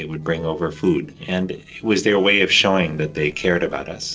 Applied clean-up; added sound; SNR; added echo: neural separator model SepFormer DNS4.